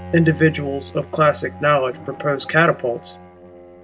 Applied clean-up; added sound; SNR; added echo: none; Bowed string instrument; 17 dB; none.